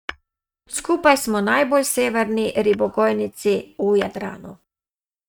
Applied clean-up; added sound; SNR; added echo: neural mask model RNNoise.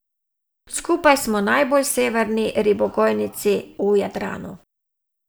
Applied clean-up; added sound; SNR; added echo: none; none; none; none.